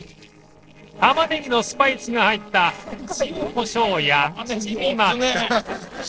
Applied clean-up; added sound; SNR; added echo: neural separator model SepFormer DNS4.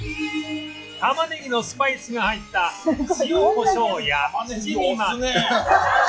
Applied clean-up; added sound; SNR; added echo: classical method log-MMSE.